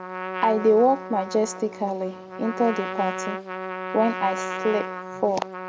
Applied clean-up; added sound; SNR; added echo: none; Trumpet; 8 dB; none.